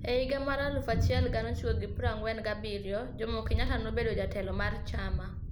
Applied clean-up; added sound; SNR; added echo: none; Thunder; 0 dB; none.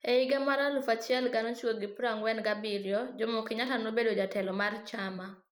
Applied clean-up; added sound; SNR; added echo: neural mask model Resemble Enhance denoiser.